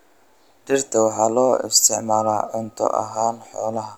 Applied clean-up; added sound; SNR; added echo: none; Screech / Glass; 20 dB; none.